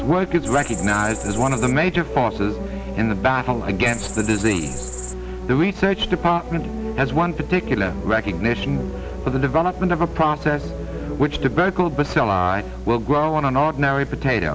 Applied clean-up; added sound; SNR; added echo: none; Cricket; 11 dB; none.